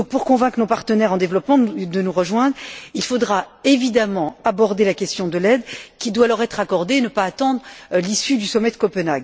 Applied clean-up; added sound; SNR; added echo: none; none; none; none.